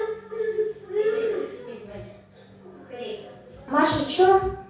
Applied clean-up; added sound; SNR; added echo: none; none; none; reverberation time 0.6 s.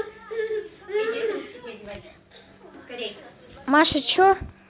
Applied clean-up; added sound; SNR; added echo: none; none; none; none.